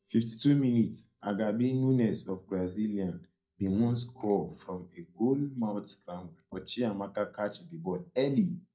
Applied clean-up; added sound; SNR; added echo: neural mask model DeepFilterNet 3.